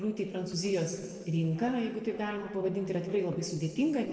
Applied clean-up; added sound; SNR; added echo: neural separator model SepFormer DNS4.